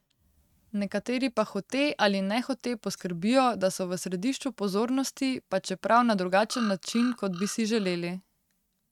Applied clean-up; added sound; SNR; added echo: neural mask model RNNoise.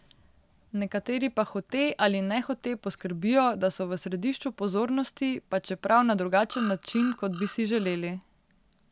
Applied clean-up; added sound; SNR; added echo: none; Bird vocalization, bird call, bird song; 14 dB; none.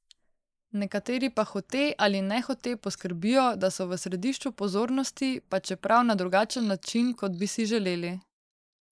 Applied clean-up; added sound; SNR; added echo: neural mask model Resemble Enhance denoiser.